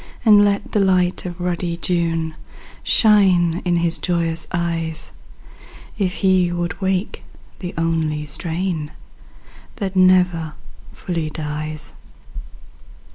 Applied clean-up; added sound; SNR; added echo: none; none; none; none.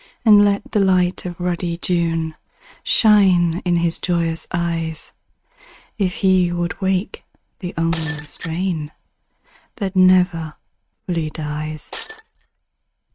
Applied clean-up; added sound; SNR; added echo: neural mask model RNNoise.